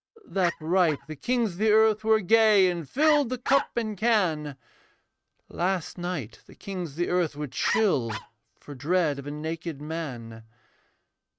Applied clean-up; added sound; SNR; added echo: neural mask model RNNoise.